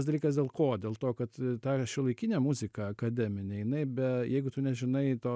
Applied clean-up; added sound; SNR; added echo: none; none; none; none.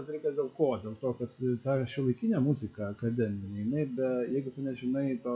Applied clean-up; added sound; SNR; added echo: classical method WPE with log-MMSE.